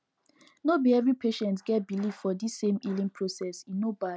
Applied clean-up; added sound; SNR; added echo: none; none; none; none.